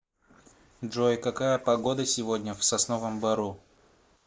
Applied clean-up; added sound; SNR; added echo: neural mask model Resemble Enhance denoiser.